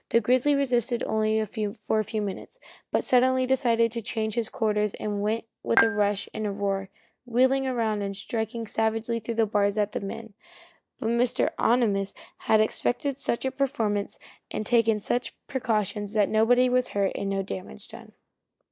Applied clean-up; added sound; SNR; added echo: neural mask model DeepFilterNet 3.